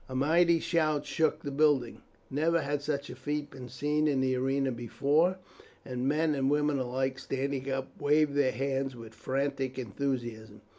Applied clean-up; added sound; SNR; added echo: none; none; none; none.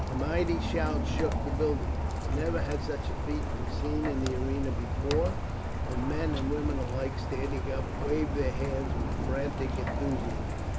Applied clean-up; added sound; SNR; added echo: none; Rain; -3 dB; none.